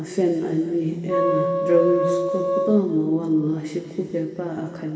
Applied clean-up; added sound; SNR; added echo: none; Wind instrument, woodwind instrument; 1 dB; reverberation time 2.4 s.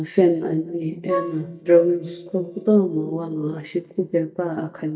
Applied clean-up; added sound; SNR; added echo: neural mask model DeepFilterNet 3.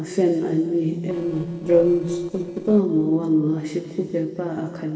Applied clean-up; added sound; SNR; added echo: neural separator model SepFormer DNS4.